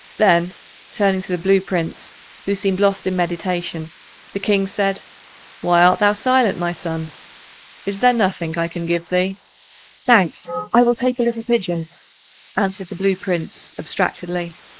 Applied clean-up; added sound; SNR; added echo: neural mask model Resemble Enhance denoiser.